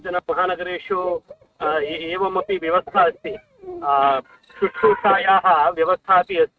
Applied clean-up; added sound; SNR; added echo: neural mask model RNNoise.